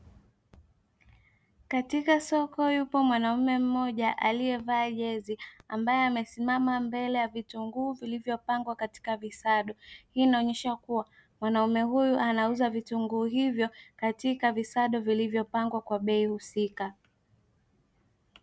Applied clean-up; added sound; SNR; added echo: none; none; none; none.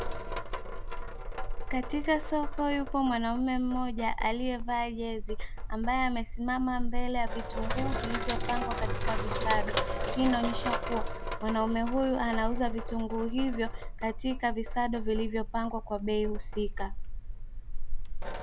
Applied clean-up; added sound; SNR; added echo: none; Sink (filling or washing); -1 dB; none.